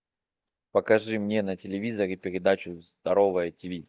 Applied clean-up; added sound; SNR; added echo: neural mask model DeepFilterNet 3.